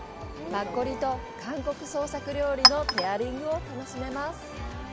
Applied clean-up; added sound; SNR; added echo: none; Chink, clink; 0 dB; none.